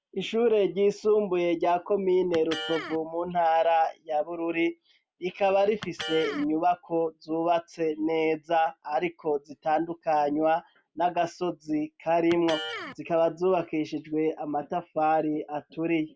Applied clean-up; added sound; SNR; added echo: none; Electric guitar; 15 dB; none.